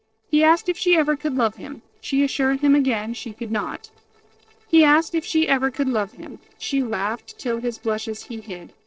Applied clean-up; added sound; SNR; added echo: neural separator model SepFormer DNS4.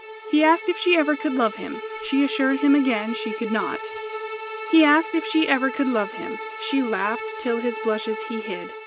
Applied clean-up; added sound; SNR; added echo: none; Bowed string instrument; 10 dB; none.